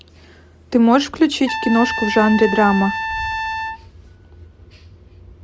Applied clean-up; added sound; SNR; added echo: none; Trumpet; 8 dB; none.